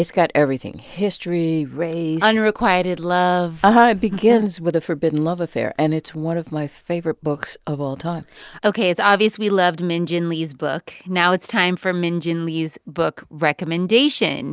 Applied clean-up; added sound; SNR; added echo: none; none; none; none.